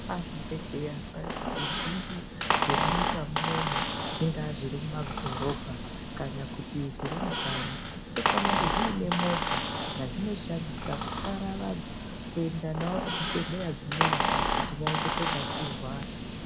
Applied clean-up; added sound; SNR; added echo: none; Squeak; -4 dB; none.